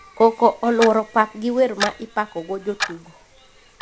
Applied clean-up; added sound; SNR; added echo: none; Clock; 11 dB; none.